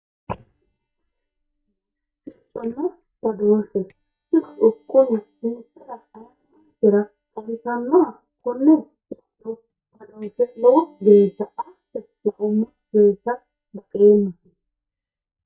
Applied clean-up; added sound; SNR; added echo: neural mask model DeepFilterNet 3.